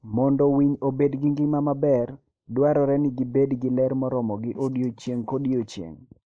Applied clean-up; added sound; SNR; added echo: neural mask model Resemble Enhance denoiser.